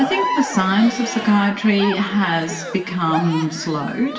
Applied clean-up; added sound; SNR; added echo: none; Crowd / Cheering; 9 dB; reverberation time 0.9 s.